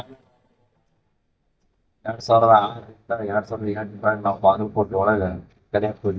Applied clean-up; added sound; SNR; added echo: neural mask model DeepFilterNet 3.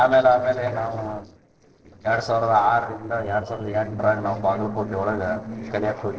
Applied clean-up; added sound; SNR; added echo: neural separator model SepFormer DNS4.